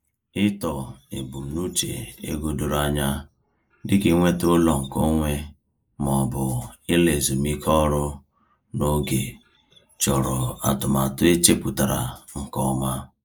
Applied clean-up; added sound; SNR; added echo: neural mask model Resemble Enhance denoiser.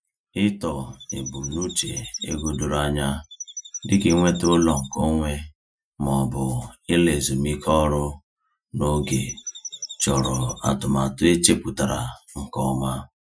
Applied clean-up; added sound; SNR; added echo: classical method Wiener filter.